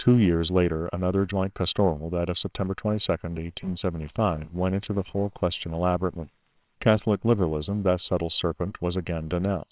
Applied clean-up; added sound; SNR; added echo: neural separator model SepFormer WHAMR!.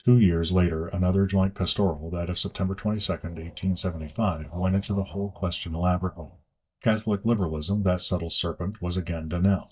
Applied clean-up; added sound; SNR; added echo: neural mask model DeepFilterNet 3.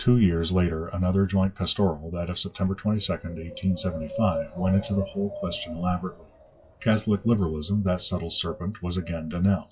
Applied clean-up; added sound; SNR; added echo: classical method WPE with log-MMSE.